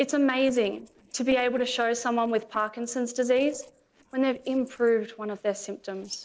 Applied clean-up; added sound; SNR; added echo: neural separator model SepFormer DNS4.